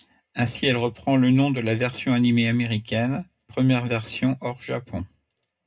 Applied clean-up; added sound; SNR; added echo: none; none; none; reverberation time 0.2 s.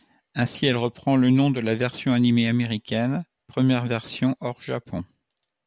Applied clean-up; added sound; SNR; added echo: none; none; none; none.